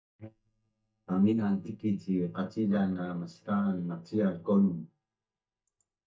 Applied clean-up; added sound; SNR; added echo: neural mask model DeepFilterNet 3.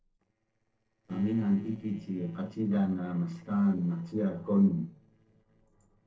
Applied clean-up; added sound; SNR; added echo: neural separator model SepFormer DNS4.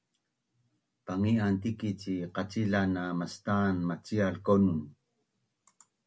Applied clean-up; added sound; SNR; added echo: none; none; none; none.